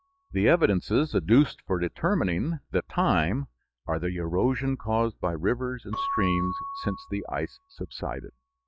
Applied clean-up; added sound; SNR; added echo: classical method log-MMSE.